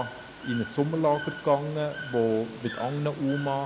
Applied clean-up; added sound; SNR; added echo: none; Water / Bird; 13 dB; none.